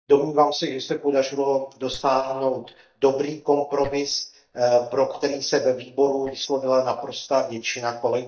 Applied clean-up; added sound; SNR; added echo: neural mask model DeepFilterNet 3.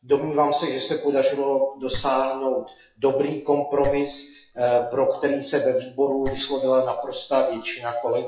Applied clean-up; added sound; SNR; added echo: classical method WPE with log-MMSE.